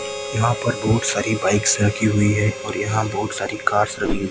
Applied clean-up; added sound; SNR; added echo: none; Whoosh, swoosh, swish + Harmonica; 9 dB; none.